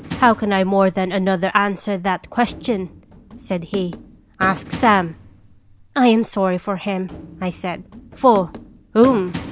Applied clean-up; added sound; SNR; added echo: none; Run; 16 dB; none.